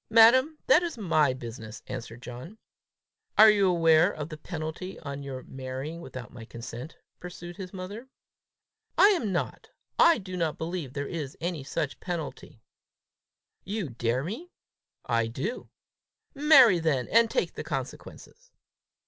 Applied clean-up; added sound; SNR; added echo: none; none; none; none.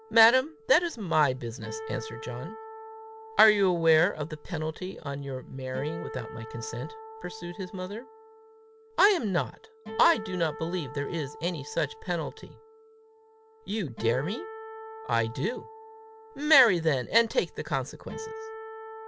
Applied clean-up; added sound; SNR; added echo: none; Acoustic guitar; 14 dB; none.